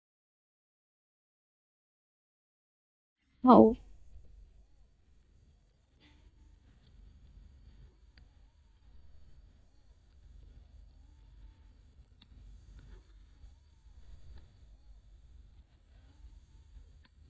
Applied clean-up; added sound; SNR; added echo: neural mask model DeepFilterNet 3.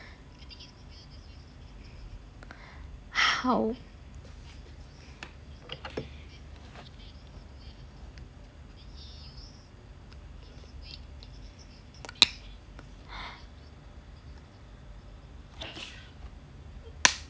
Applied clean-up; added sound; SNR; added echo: none; none; none; none.